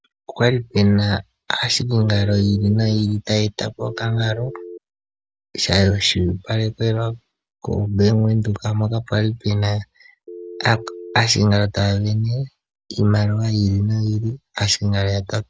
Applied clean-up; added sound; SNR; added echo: none; Telephone; 15 dB; none.